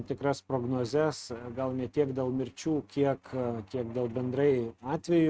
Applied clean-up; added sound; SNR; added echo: neural mask model RNNoise.